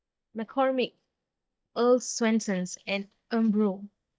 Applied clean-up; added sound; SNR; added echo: neural mask model DeepFilterNet 3.